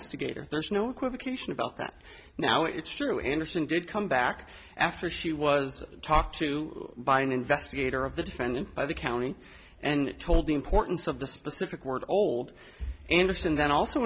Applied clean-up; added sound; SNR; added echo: none; none; none; none.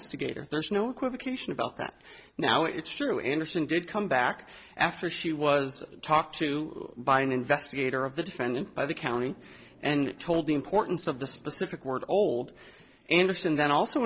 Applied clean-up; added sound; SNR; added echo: neural separator model SepFormer DNS4.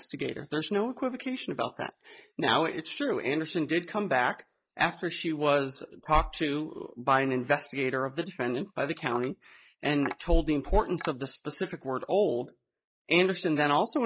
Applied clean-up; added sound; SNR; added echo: neural mask model Resemble Enhance denoiser.